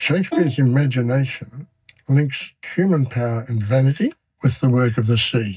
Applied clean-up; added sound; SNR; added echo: neural mask model DeepFilterNet 3.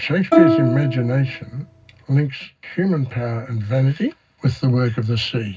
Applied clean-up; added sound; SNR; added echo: none; Plucked string instrument; -1 dB; reverberation time 0.4 s.